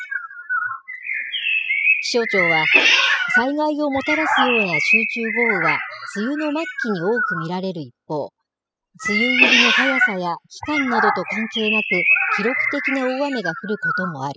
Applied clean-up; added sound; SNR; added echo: classical method spectral subtraction.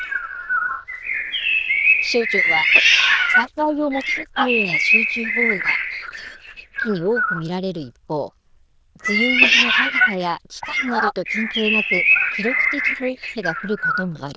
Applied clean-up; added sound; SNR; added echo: neural diffusion model UNIVERSE++.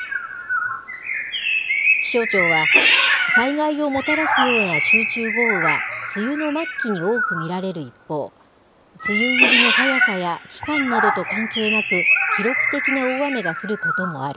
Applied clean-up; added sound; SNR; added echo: none; Meow + Bird; -4 dB; none.